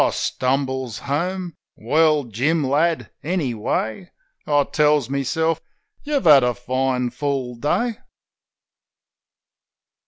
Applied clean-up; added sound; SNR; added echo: none; none; none; none.